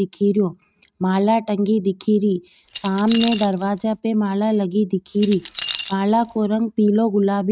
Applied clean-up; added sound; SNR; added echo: neural mask model RNNoise.